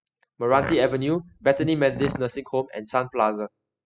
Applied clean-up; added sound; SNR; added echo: classical method spectral subtraction.